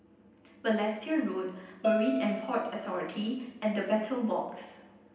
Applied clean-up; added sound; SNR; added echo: none; Bowed string instrument; 2 dB; reverberation time 0.9 s.